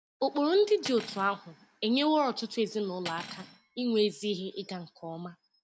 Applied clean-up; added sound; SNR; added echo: none; Cutlery, silverware; 18 dB; none.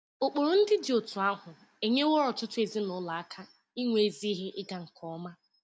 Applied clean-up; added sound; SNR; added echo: none; none; none; none.